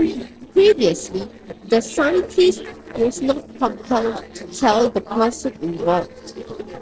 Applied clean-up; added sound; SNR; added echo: neural separator model SepFormer DNS4.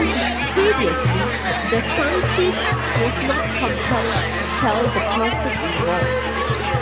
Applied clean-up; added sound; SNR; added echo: none; Musical instrument + Crowd; -4 dB; none.